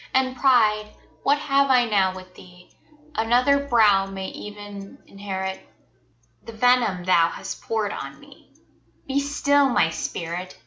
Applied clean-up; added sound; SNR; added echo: none; none; none; none.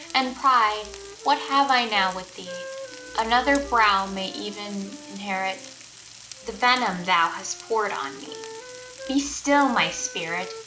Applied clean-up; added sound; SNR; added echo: none; Frying (food) + Wind instrument, woodwind instrument; 15 dB; none.